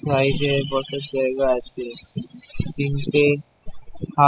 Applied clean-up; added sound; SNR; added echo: classical method spectral subtraction.